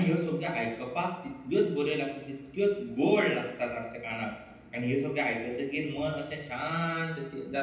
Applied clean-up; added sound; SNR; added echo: none; none; none; reverberation time 0.9 s.